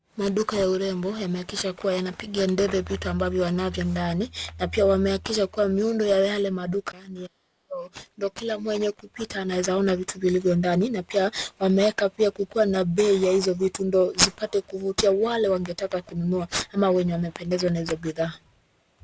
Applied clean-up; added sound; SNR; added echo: none; none; none; none.